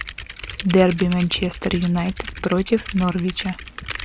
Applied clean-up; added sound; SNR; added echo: none; Typing; 9 dB; none.